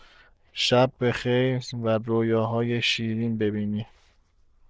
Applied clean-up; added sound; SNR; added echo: neural diffusion model UNIVERSE++.